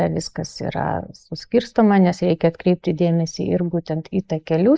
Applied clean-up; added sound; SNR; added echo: neural mask model Resemble Enhance denoiser.